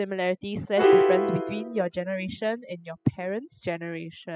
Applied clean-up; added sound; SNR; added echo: classical method spectral subtraction.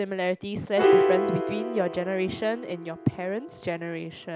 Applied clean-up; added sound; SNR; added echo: none; Piano; -1 dB; none.